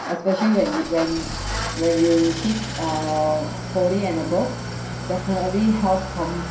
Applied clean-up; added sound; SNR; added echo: none; Idling / Engine starting; 7 dB; reverberation time 0.5 s.